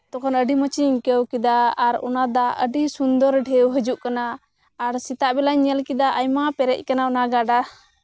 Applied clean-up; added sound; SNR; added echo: none; none; none; none.